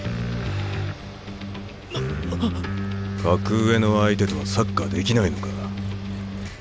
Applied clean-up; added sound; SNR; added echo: none; Engine; 17 dB; none.